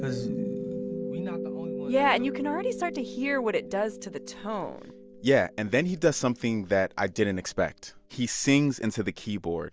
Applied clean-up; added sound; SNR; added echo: none; none; none; none.